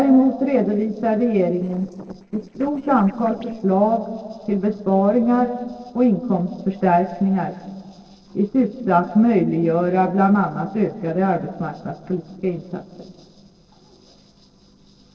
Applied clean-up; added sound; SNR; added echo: neural separator model SepFormer DNS4.